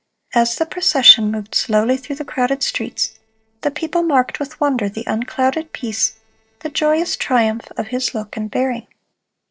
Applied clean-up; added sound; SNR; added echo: neural separator model SepFormer DNS4.